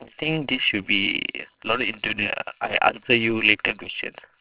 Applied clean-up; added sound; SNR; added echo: neural separator model SepFormer WHAMR!.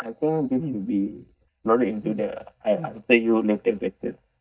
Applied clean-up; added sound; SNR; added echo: neural mask model DeepFilterNet 3.